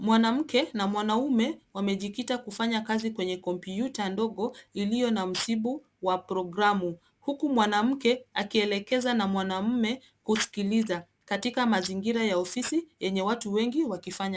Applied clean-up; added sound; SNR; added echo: none; none; none; none.